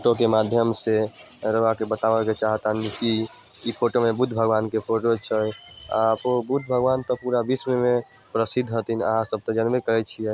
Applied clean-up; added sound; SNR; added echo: none; none; none; none.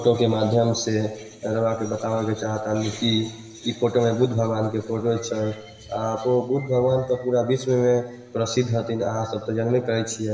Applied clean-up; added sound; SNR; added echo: none; none; none; reverberation time 1.0 s.